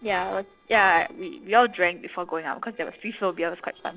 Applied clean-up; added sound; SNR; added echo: neural separator model SepFormer DNS4.